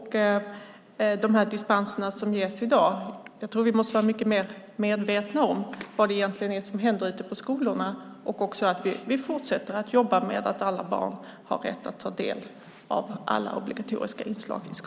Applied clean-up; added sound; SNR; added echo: none; none; none; none.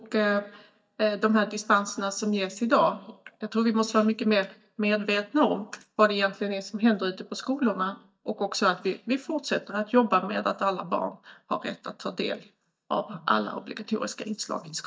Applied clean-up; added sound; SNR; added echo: neural mask model DeepFilterNet 3.